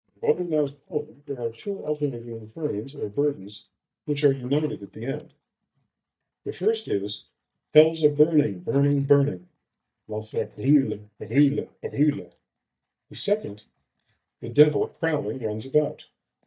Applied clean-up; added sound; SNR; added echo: neural mask model DeepFilterNet 3.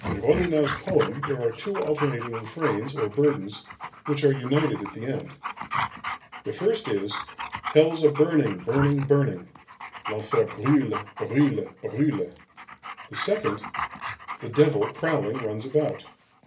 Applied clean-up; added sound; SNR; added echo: none; Dog; 10 dB; reverberation time 0.3 s.